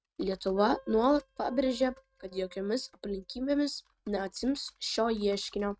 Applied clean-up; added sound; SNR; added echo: neural mask model RNNoise.